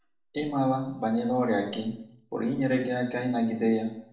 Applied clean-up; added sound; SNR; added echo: none; none; none; reverberation time 0.6 s.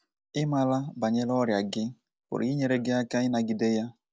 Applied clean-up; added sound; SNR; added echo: none; none; none; none.